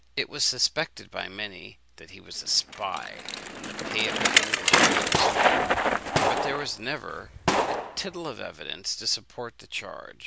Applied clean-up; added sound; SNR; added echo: none; Bicycle + Gunshot, gunfire; -5 dB; none.